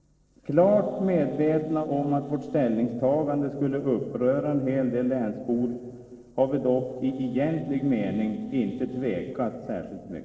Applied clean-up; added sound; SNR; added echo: neural separator model SepFormer DNS4.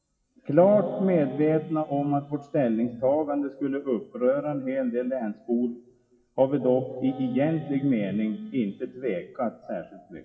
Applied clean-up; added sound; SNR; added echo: classical method WPE with log-MMSE.